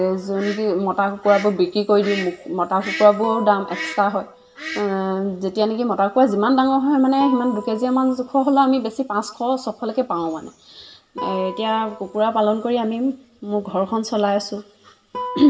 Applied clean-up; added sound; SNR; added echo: none; Guitar; 17 dB; reverberation time 0.6 s.